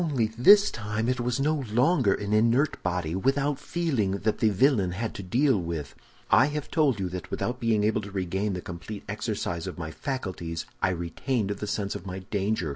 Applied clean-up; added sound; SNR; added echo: none; none; none; none.